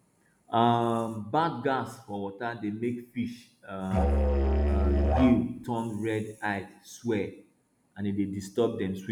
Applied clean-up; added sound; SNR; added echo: none; Musical instrument; -5 dB; none.